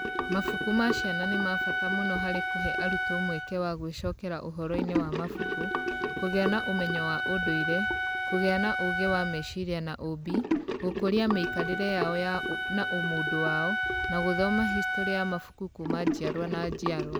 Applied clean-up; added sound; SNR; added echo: none; Wind instrument, woodwind instrument + Sink (filling or washing) / Gurgling; 0 dB; none.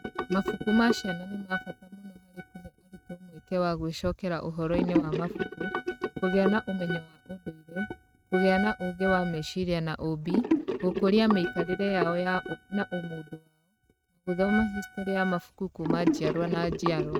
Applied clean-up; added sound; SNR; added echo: neural mask model RNNoise.